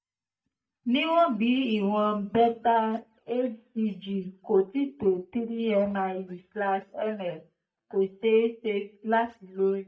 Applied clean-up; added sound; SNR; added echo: neural mask model DeepFilterNet 3.